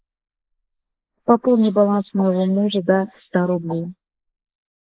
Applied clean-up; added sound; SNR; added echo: neural mask model Resemble Enhance denoiser.